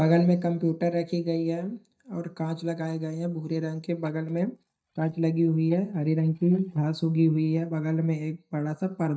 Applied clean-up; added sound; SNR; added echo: neural mask model DeepFilterNet 3.